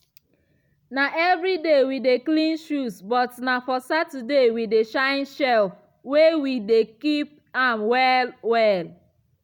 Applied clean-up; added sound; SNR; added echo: none; none; none; none.